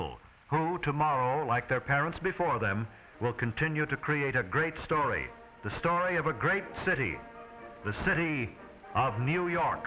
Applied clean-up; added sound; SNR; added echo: none; none; none; none.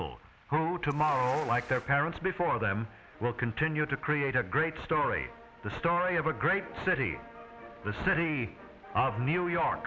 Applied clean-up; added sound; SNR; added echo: none; Insect; 15 dB; none.